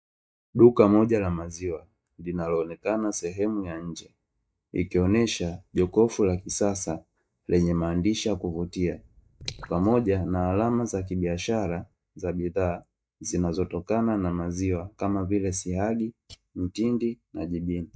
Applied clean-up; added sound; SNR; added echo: neural mask model DeepFilterNet 3.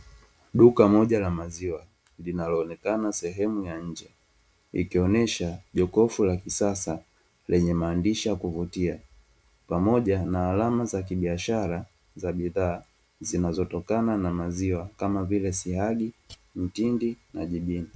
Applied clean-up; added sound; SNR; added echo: none; none; none; none.